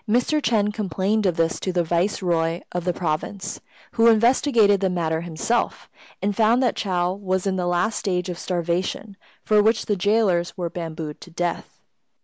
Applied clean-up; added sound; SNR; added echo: none; none; none; none.